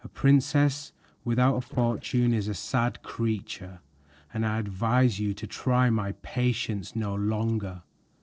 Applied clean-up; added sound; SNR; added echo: neural separator model SepFormer DNS4.